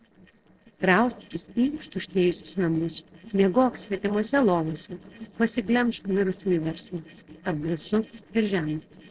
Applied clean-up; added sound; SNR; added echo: neural separator model SepFormer DNS4.